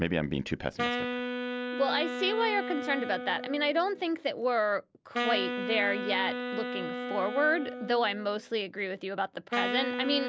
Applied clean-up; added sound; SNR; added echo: none; Wind instrument, woodwind instrument; 5 dB; none.